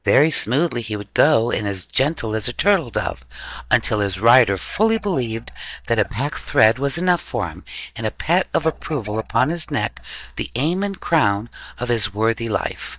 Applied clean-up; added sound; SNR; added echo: neural mask model DeepFilterNet 3.